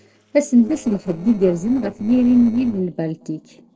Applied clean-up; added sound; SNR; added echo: neural separator model SepFormer DNS4.